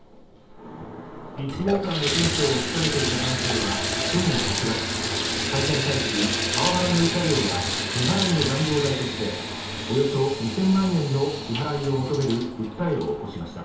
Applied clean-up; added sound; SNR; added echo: none; Bathtub (filling or washing) / Water tap, faucet; 2 dB; reverberation time 0.8 s.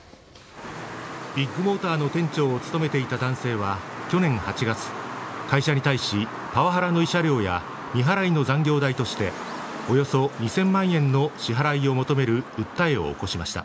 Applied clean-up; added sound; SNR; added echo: none; none; none; none.